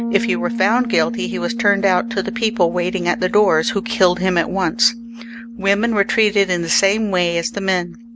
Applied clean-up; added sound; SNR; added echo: none; Bass guitar; 9 dB; none.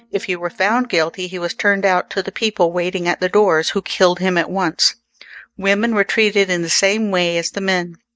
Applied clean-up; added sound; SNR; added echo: neural mask model DeepFilterNet 3.